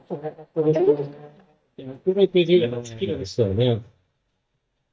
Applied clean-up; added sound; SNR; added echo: neural mask model DeepFilterNet 3.